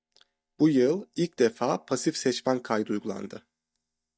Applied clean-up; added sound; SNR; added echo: neural mask model DeepFilterNet 3.